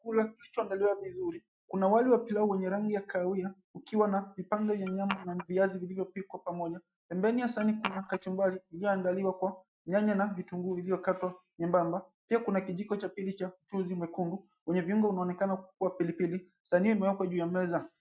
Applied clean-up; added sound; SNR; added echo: neural mask model RNNoise.